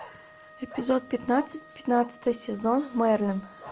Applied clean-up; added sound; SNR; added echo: none; Bark + Wind instrument, woodwind instrument; 19 dB; none.